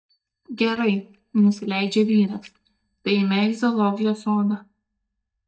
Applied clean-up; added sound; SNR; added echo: neural mask model DeepFilterNet 3.